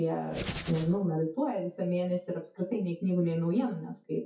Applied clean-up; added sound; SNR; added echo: classical method WPE with log-MMSE.